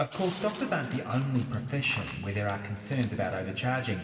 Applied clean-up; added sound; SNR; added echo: none; Tearing; 16 dB; reverberation time 2.5 s.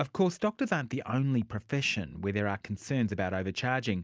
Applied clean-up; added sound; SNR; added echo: none; none; none; none.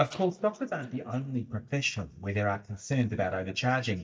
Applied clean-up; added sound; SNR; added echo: neural mask model DeepFilterNet 3.